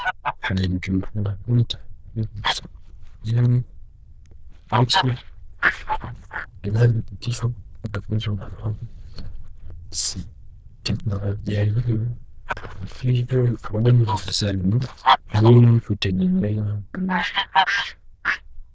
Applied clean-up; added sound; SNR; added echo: neural diffusion model UNIVERSE++.